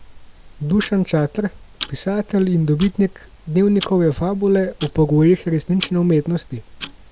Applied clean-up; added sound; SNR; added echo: none; Tick-tock; 18 dB; none.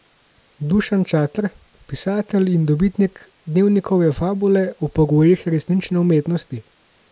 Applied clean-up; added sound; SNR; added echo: none; none; none; none.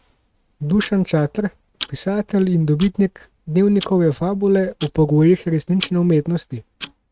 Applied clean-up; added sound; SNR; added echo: neural mask model RNNoise.